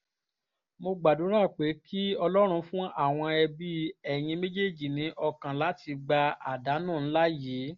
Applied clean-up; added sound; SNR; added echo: none; none; none; none.